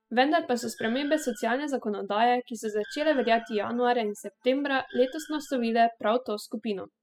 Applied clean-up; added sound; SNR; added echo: classical method spectral subtraction.